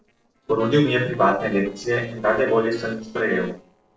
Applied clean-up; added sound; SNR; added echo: neural separator model SepFormer DNS4.